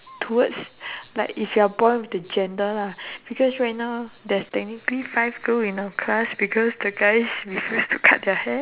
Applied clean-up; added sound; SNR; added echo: none; none; none; none.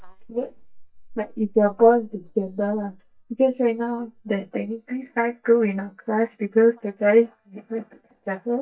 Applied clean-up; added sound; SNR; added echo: neural mask model DeepFilterNet 3.